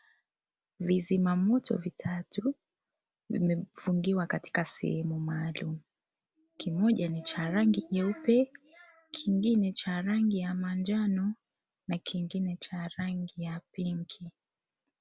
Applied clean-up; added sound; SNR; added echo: none; none; none; none.